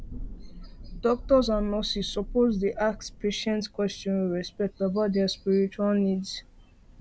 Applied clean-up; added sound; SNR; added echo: none; Thunder; 14 dB; none.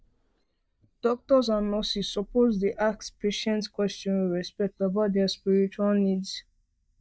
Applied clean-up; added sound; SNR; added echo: neural mask model DeepFilterNet 3.